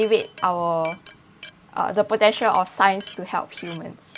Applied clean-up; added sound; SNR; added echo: none; Glass; 19 dB; none.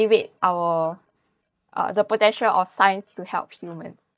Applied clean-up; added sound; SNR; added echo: neural mask model DeepFilterNet 3.